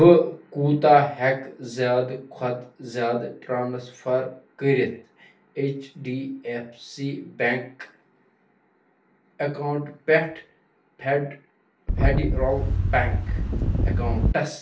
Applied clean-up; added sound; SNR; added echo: none; Wind; -3 dB; reverberation time 0.4 s.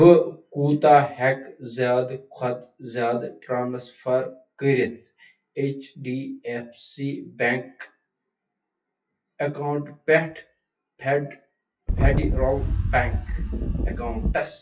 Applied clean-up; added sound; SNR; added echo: classical method WPE with log-MMSE.